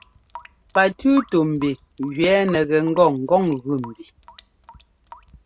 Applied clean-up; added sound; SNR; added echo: none; Drip / Sink (filling or washing) / Water tap, faucet; 20 dB; none.